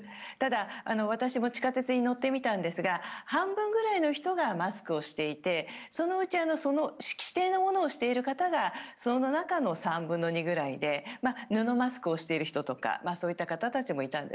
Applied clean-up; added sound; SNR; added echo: none; none; none; none.